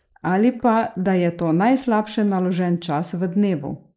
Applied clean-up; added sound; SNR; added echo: neural mask model Resemble Enhance denoiser.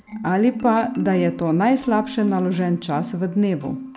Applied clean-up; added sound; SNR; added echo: none; Marimba, xylophone; 11 dB; none.